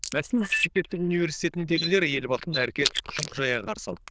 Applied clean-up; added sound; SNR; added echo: neural diffusion model UNIVERSE++.